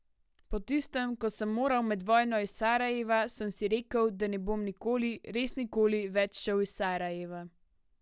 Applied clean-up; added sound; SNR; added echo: none; none; none; none.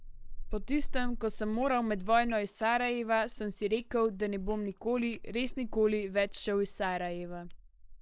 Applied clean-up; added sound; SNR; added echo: neural mask model Resemble Enhance denoiser.